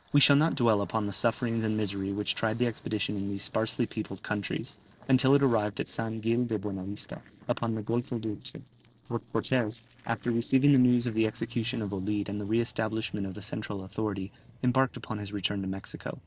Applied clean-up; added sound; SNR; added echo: neural separator model SepFormer DNS4.